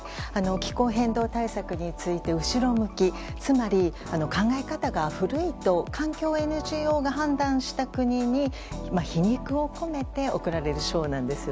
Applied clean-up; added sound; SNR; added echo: none; none; none; none.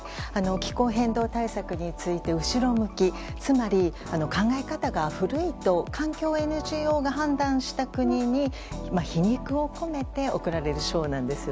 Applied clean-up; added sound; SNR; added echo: none; Brass instrument; 13 dB; none.